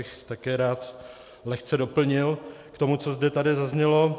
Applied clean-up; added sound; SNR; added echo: none; none; none; none.